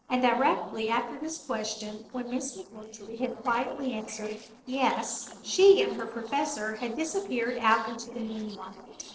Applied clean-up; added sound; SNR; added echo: neural separator model SepFormer DNS4.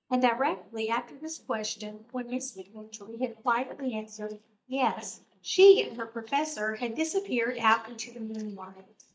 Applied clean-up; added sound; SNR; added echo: neural mask model DeepFilterNet 3.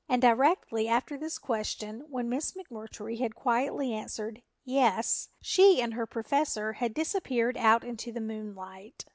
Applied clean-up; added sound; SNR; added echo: none; none; none; none.